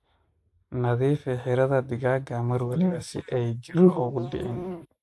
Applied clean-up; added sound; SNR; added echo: neural mask model Resemble Enhance denoiser.